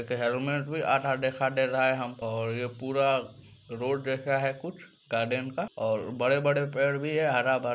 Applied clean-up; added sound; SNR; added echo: none; none; none; none.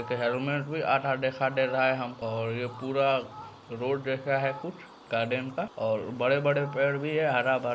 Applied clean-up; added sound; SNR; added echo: none; Fowl; 19 dB; none.